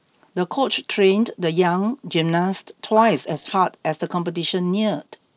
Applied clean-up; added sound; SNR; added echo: neural separator model SepFormer DNS4.